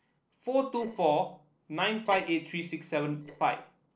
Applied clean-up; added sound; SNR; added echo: neural separator model SepFormer DNS4.